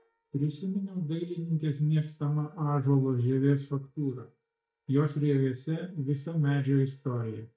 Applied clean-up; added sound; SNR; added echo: neural mask model DeepFilterNet 3.